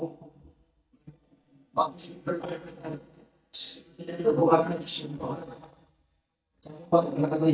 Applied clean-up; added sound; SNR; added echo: neural mask model DeepFilterNet 3.